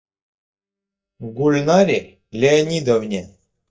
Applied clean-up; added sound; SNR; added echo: neural mask model DeepFilterNet 3.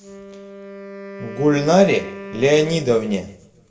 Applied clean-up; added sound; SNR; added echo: none; Wind instrument, woodwind instrument; 15 dB; reverberation time 0.5 s.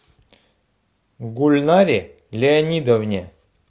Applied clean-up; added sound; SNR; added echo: none; none; none; none.